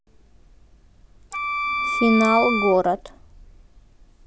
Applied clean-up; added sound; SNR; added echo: none; Wind instrument, woodwind instrument; 2 dB; none.